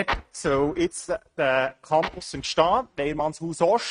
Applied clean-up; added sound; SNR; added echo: neural mask model RNNoise.